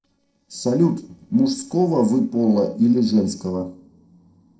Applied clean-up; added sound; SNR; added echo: neural separator model SepFormer DNS4.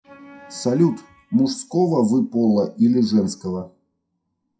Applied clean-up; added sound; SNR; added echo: classical method WPE with log-MMSE.